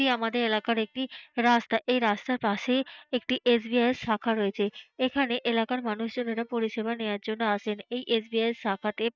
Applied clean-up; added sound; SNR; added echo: neural mask model DeepFilterNet 3.